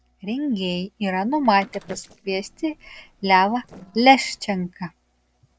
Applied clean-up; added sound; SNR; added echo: neural separator model SepFormer DNS4.